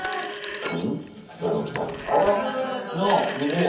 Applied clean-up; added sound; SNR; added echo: none; Telephone; 10 dB; reverberation time 0.7 s.